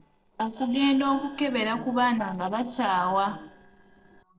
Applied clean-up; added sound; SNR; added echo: neural separator model SepFormer DNS4.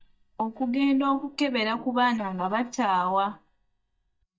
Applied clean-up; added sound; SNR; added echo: neural mask model DeepFilterNet 3.